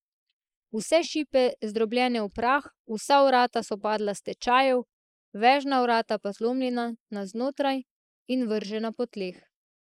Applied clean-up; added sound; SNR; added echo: neural mask model Resemble Enhance denoiser.